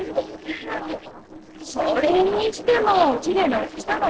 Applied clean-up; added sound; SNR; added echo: neural separator model SepFormer DNS4.